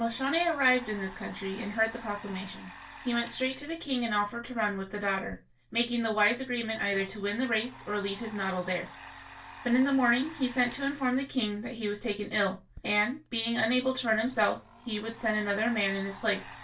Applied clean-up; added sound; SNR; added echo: none; Domestic sounds, home sounds; 19 dB; reverberation time 0.2 s.